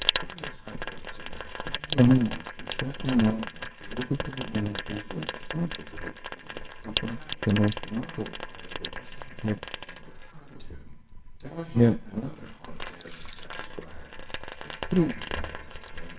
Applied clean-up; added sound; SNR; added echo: neural separator model SepFormer WHAMR!.